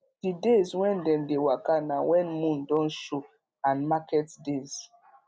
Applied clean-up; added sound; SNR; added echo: none; none; none; none.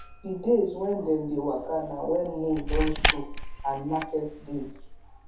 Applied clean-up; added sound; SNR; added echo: none; Camera; 3 dB; reverberation time 0.5 s.